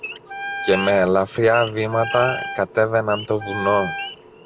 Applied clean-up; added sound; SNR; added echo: none; Wind instrument, woodwind instrument + Idling / Wild animals; 10 dB; none.